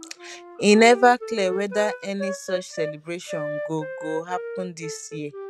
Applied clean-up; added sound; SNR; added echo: neural mask model RNNoise.